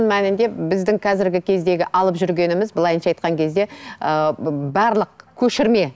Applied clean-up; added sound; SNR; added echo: none; none; none; none.